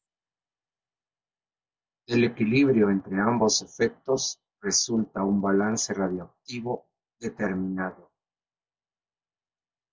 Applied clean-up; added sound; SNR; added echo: none; none; none; none.